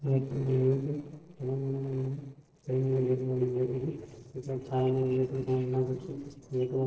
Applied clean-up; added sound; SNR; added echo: neural separator model SepFormer DNS4.